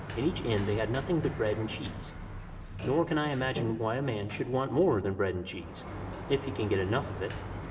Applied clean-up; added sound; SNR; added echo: none; Sliding door; 9 dB; reverberation time 2.2 s.